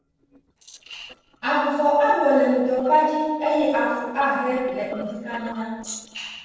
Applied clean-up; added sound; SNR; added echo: neural separator model SepFormer DNS4.